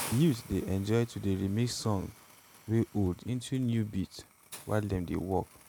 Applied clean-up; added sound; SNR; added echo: none; Hiss; 18 dB; none.